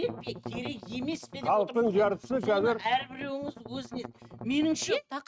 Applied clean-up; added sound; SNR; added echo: neural mask model RNNoise.